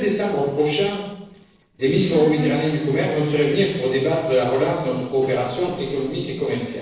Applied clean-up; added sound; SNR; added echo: neural separator model SepFormer DNS4.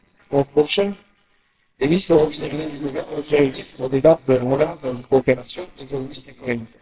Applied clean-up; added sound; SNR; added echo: neural separator model SepFormer WHAMR!.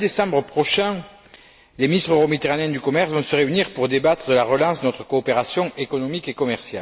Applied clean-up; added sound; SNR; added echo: none; none; none; none.